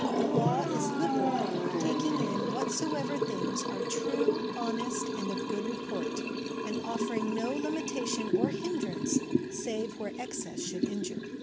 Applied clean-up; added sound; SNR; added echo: none; Dog + Liquid; -4 dB; none.